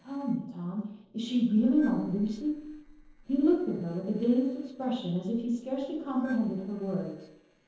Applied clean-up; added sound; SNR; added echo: neural separator model SepFormer DNS4.